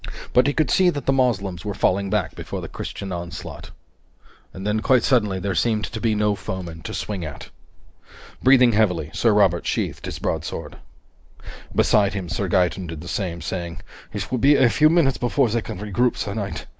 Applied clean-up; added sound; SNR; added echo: none; none; none; none.